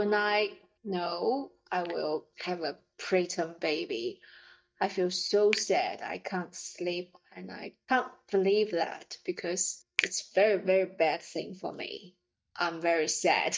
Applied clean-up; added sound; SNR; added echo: neural mask model DeepFilterNet 3.